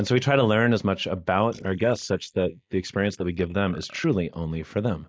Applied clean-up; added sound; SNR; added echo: neural mask model Resemble Enhance denoiser.